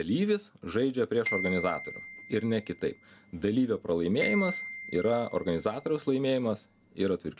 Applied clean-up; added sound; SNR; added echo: none; Glockenspiel; 10 dB; none.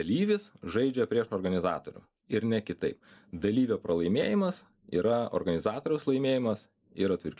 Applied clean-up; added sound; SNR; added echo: neural mask model Resemble Enhance denoiser.